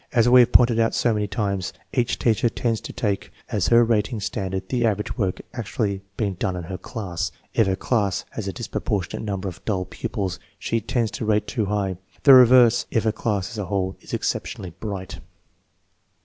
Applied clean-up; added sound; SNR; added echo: none; none; none; none.